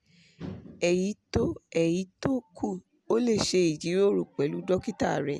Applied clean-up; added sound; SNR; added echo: none; none; none; none.